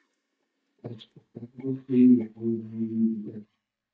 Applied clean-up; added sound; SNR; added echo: neural mask model DeepFilterNet 3.